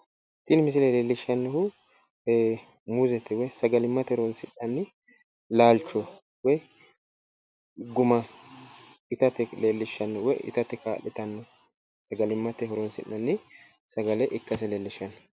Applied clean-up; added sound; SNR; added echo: none; none; none; none.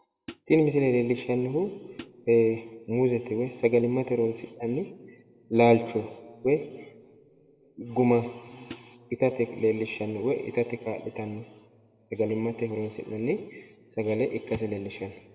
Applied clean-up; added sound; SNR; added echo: none; Hi-hat; 17 dB; reverberation time 1.3 s.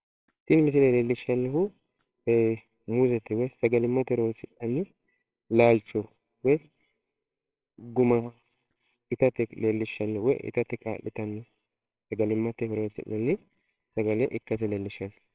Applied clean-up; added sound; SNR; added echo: neural separator model SepFormer WHAMR!.